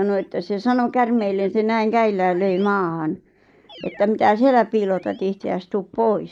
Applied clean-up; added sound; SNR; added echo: neural mask model Resemble Enhance denoiser.